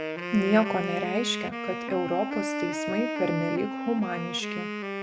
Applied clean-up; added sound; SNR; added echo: none; Wind instrument, woodwind instrument; 3 dB; none.